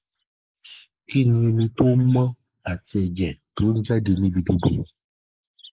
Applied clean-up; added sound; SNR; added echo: neural mask model Resemble Enhance denoiser.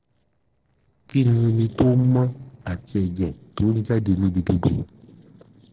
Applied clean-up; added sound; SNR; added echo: neural separator model SepFormer DNS4.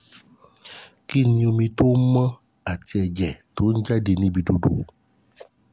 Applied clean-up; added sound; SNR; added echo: none; none; none; none.